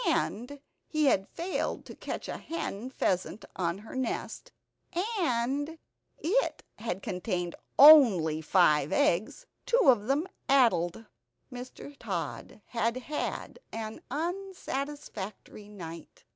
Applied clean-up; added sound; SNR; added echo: none; none; none; none.